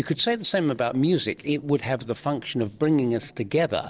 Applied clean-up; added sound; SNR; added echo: neural separator model SepFormer DNS4.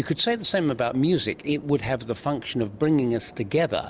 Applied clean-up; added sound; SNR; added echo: none; none; none; none.